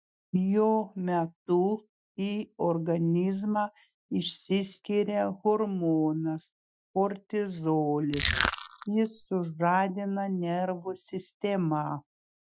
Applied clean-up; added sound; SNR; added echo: classical method Wiener filter.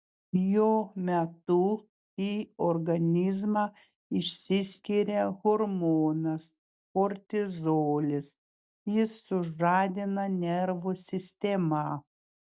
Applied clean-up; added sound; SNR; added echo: none; none; none; none.